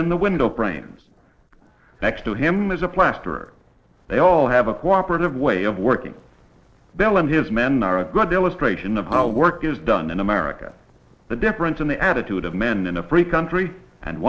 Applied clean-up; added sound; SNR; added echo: neural separator model SepFormer DNS4.